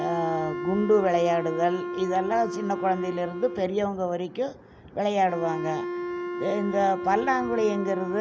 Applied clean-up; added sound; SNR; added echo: none; Wind instrument, woodwind instrument; 7 dB; none.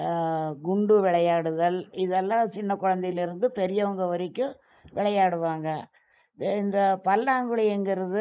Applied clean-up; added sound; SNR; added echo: neural mask model Resemble Enhance denoiser.